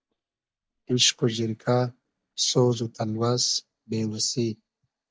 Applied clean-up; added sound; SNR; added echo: neural mask model DeepFilterNet 3.